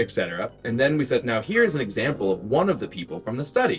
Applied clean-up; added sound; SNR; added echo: neural separator model SepFormer DNS4.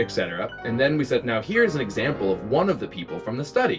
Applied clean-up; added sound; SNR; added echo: none; Piano; 15 dB; reverberation time 0.1 s.